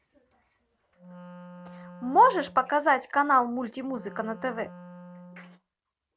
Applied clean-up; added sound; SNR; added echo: none; Wind instrument, woodwind instrument; 19 dB; none.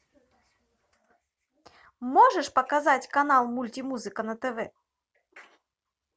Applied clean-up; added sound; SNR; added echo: none; none; none; none.